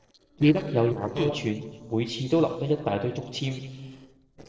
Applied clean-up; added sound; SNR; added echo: neural separator model SepFormer DNS4.